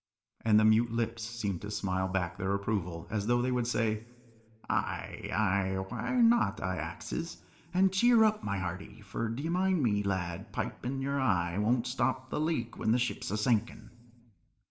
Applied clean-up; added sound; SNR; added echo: none; none; none; reverberation time 1.6 s.